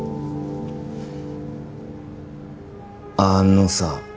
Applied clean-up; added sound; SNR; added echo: none; none; none; none.